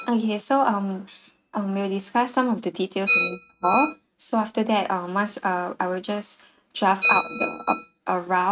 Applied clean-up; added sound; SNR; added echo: neural mask model RNNoise.